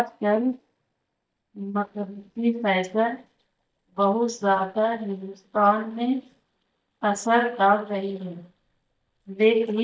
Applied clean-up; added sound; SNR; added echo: neural mask model DeepFilterNet 3.